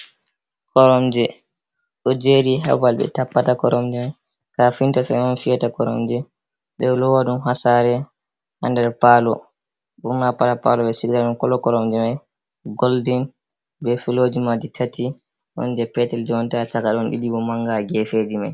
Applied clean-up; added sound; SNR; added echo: none; none; none; none.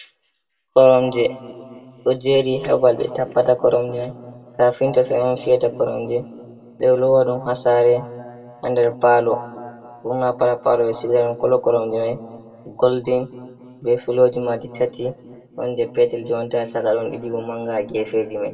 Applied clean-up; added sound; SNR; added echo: none; none; none; reverberation time 1.5 s.